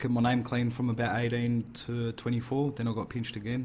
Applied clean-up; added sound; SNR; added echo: none; none; none; none.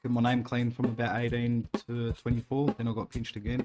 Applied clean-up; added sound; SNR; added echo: neural mask model RNNoise.